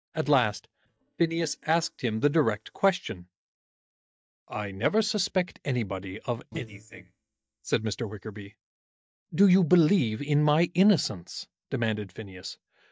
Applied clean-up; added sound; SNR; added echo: neural mask model DeepFilterNet 3.